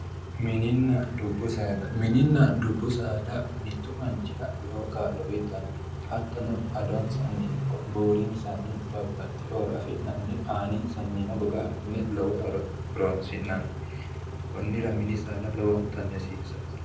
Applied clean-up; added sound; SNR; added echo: none; Idling / Accelerating, revving, vroom / Car; 5 dB; reverberation time 0.6 s.